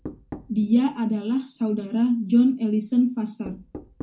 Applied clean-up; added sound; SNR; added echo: none; Knock; 20 dB; reverberation time 0.3 s.